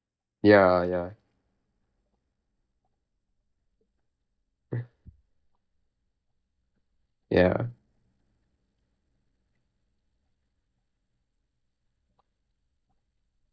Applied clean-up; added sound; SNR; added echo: neural mask model DeepFilterNet 3.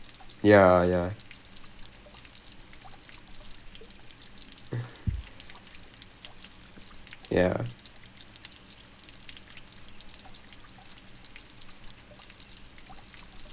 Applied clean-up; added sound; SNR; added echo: none; Stream / Trickle, dribble / Splash, splatter; 15 dB; none.